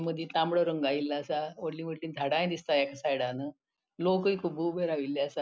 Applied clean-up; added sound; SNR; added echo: none; none; none; none.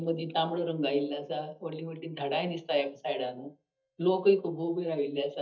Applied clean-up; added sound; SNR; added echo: neural mask model DeepFilterNet 3.